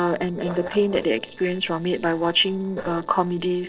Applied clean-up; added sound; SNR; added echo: neural separator model SepFormer DNS4.